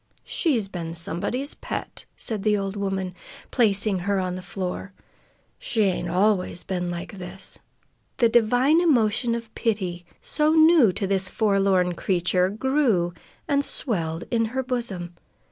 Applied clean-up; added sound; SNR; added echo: none; none; none; none.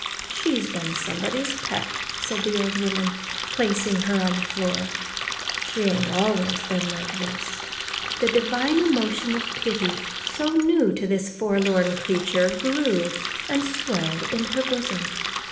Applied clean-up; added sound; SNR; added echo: none; Water tap, faucet; 5 dB; reverberation time 1.1 s.